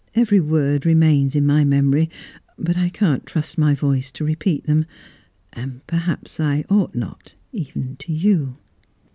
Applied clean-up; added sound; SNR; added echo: none; none; none; none.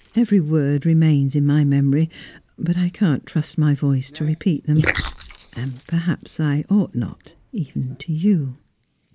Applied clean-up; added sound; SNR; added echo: neural mask model Resemble Enhance denoiser.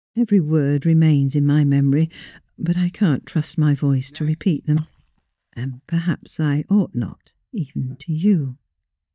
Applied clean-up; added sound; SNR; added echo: neural mask model DeepFilterNet 3.